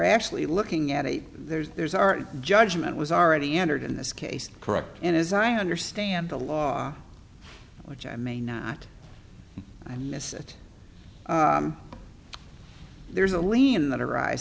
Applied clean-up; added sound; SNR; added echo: none; none; none; none.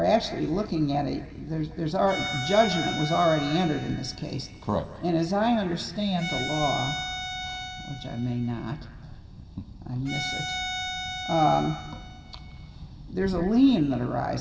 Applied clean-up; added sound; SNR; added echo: none; Bowed string instrument; 9 dB; reverberation time 2.0 s.